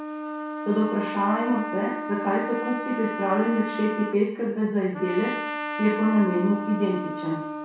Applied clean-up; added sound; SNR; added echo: none; Trumpet; 7 dB; reverberation time 0.6 s.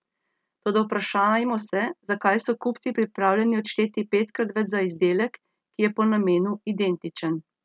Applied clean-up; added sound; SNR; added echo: none; none; none; none.